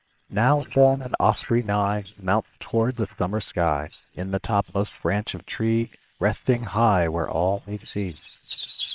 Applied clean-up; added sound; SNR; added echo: neural separator model SepFormer WHAM!.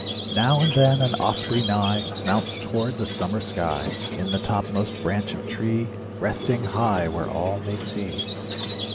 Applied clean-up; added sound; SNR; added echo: none; Squeak; 6 dB; none.